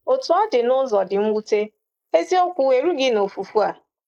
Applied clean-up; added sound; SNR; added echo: neural mask model Resemble Enhance denoiser.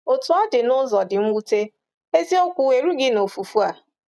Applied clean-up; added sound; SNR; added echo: none; none; none; none.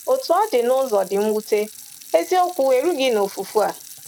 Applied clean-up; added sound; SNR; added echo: none; Sink (filling or washing) / Water tap, faucet; 19 dB; none.